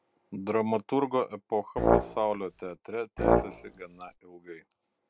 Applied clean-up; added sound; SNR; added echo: none; Brass instrument; -5 dB; none.